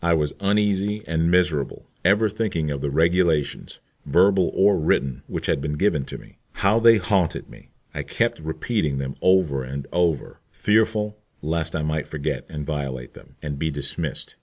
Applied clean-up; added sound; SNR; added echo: none; none; none; none.